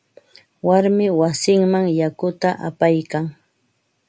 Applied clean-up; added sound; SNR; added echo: none; none; none; none.